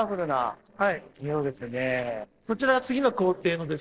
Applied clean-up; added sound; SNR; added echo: neural separator model SepFormer DNS4.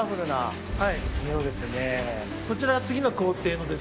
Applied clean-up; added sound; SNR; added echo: none; Bowed string instrument; 19 dB; none.